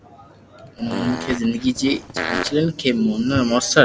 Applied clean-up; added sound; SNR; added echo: none; Fart; 8 dB; none.